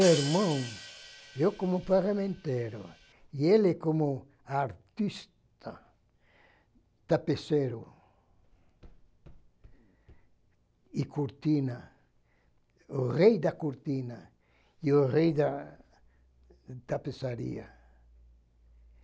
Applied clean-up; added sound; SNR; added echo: none; Hi-hat; 11 dB; none.